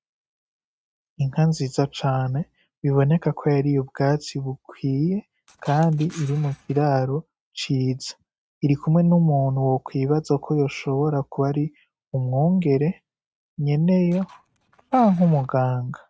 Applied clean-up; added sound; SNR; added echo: neural mask model RNNoise.